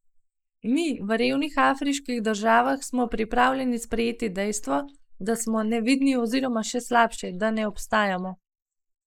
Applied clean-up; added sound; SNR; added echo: neural mask model Resemble Enhance denoiser.